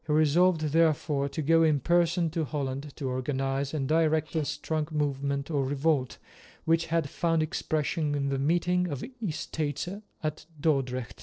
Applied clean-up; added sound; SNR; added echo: neural separator model SepFormer DNS4.